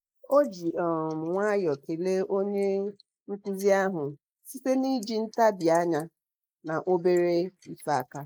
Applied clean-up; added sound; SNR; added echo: neural mask model Resemble Enhance denoiser.